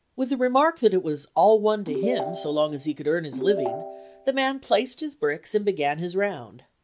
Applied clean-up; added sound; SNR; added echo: none; Ringtone / Chime; 7 dB; none.